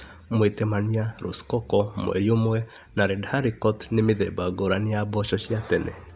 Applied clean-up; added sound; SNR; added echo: none; none; none; none.